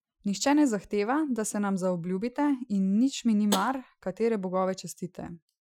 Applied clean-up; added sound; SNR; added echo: classical method Wiener filter.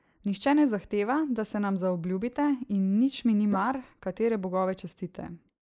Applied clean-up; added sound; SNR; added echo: neural mask model Resemble Enhance denoiser.